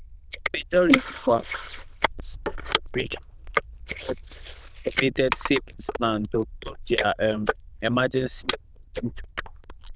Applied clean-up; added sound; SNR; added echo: neural diffusion model UNIVERSE++.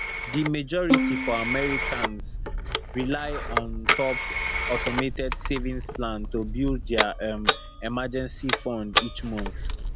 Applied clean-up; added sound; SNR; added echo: none; Bowed string instrument + Telephone; -2 dB; none.